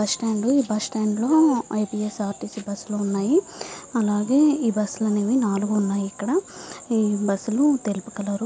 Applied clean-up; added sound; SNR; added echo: none; none; none; none.